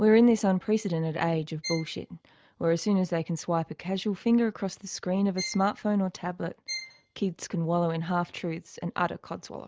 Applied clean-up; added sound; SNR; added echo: none; Bowed string instrument; 15 dB; none.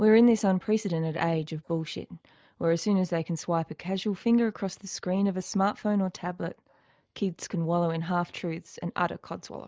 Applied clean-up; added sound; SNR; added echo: neural mask model Resemble Enhance denoiser.